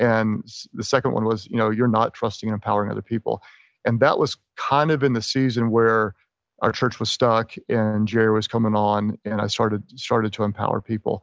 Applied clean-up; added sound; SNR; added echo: none; none; none; none.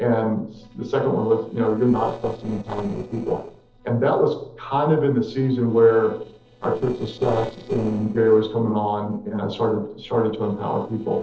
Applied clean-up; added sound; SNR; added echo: neural separator model SepFormer DNS4.